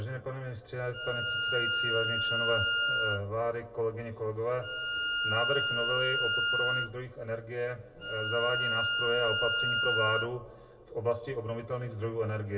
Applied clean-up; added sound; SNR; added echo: none; Bowed string instrument; -3 dB; reverberation time 0.1 s.